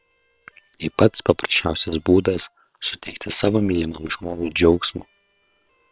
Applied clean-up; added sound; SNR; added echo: neural separator model SepFormer WHAM!.